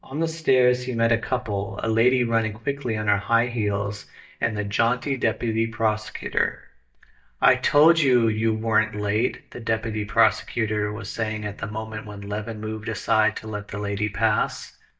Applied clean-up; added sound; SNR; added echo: neural mask model DeepFilterNet 3.